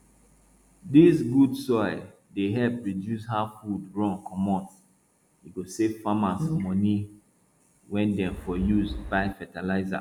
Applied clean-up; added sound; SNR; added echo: none; Wind; 10 dB; none.